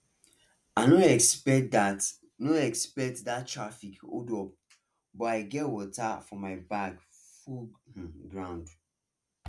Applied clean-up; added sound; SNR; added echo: none; none; none; none.